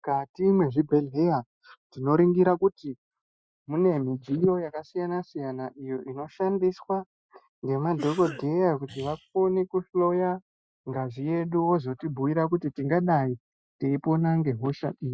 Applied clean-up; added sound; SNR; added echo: classical method Wiener filter.